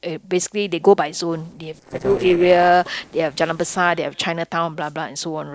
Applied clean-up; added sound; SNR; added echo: neural separator model SepFormer DNS4.